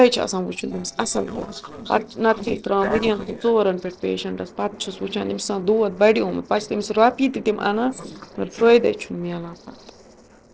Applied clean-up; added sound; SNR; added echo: neural separator model SepFormer DNS4.